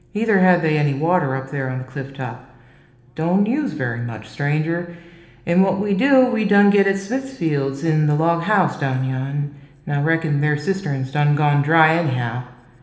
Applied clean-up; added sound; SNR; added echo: none; none; none; reverberation time 1.1 s.